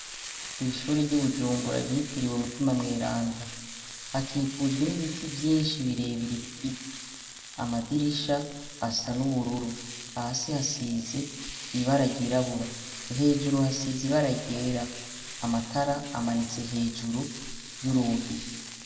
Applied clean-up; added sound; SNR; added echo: none; Frying (food); 12 dB; reverberation time 1.1 s.